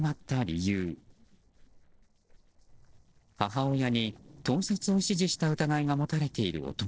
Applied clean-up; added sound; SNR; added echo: neural separator model SepFormer DNS4.